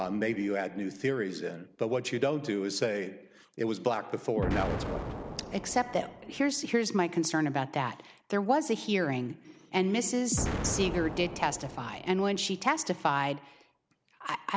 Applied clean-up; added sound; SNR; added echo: none; Explosion; 10 dB; none.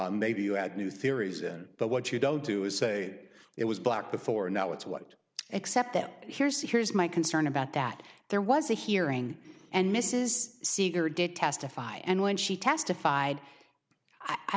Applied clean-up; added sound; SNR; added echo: none; none; none; none.